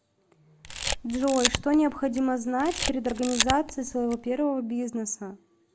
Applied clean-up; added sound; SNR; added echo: none; Camera; 5 dB; none.